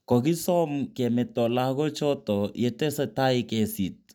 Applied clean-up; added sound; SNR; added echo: none; none; none; none.